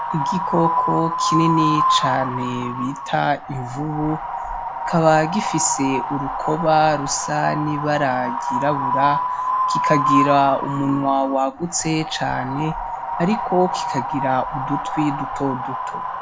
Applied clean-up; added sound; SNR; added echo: none; Wind; 2 dB; none.